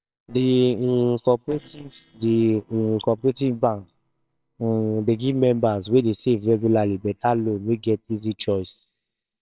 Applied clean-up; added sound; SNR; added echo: neural separator model SepFormer WHAMR!.